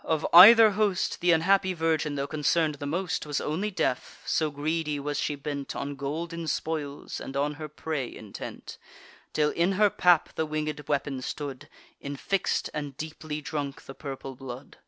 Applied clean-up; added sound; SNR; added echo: none; none; none; none.